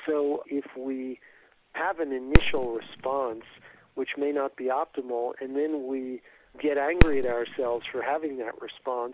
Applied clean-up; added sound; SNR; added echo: none; Fireworks; -1 dB; none.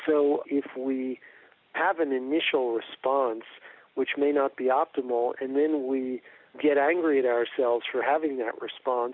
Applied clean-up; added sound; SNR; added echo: none; none; none; none.